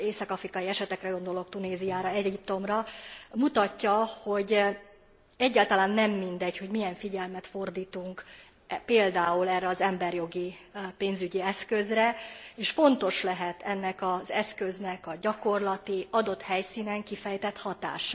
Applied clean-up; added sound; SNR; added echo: none; none; none; none.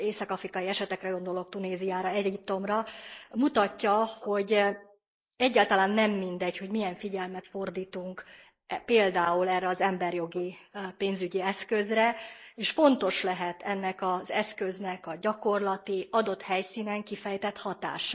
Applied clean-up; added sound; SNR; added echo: neural mask model Resemble Enhance denoiser.